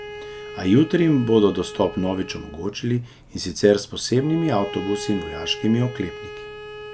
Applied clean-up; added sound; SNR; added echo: none; Bowed string instrument; 14 dB; none.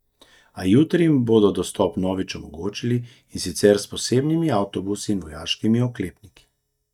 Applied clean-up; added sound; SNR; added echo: neural mask model DeepFilterNet 3.